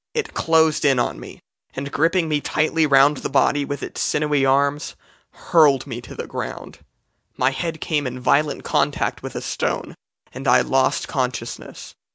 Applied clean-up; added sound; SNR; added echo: none; none; none; none.